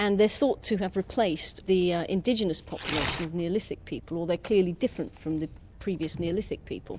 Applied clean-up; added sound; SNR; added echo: none; Tearing; 14 dB; none.